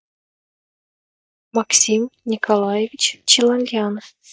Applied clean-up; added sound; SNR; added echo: neural mask model DeepFilterNet 3.